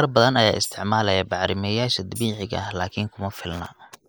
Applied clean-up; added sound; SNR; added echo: neural mask model Resemble Enhance denoiser.